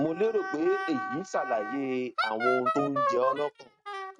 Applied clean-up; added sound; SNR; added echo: neural mask model RNNoise.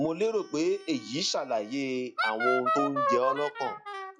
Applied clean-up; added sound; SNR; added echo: classical method log-MMSE.